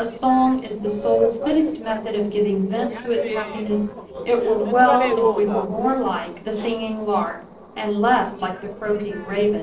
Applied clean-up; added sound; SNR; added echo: neural separator model SepFormer DNS4.